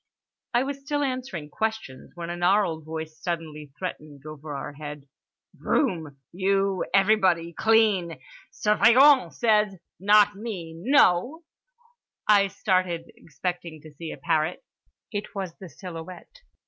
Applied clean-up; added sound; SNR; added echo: none; none; none; none.